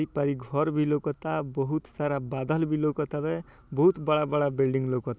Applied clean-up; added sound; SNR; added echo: none; none; none; none.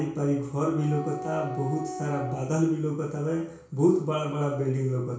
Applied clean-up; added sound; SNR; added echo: none; Wind instrument, woodwind instrument; 11 dB; reverberation time 0.6 s.